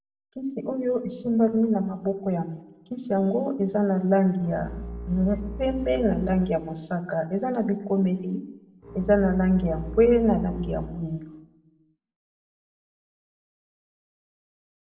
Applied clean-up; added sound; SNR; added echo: none; Bowed string instrument; 11 dB; reverberation time 0.7 s.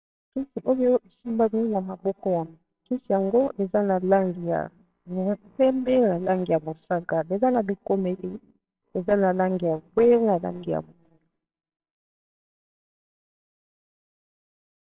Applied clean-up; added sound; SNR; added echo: neural separator model SepFormer WHAMR!.